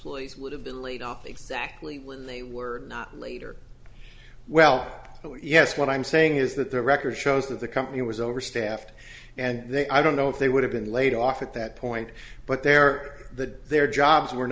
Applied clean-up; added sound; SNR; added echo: none; none; none; none.